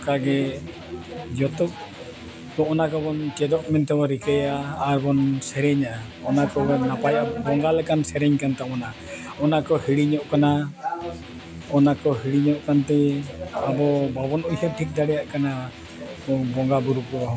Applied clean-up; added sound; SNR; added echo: none; Electric guitar + Wind instrument, woodwind instrument; 16 dB; none.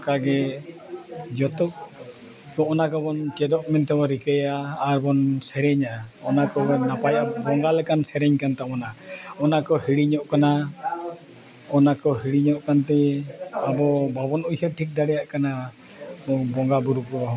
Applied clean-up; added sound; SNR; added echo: none; none; none; none.